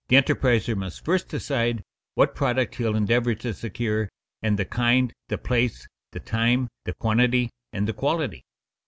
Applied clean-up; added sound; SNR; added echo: none; none; none; none.